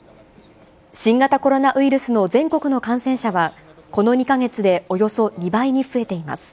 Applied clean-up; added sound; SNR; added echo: none; none; none; none.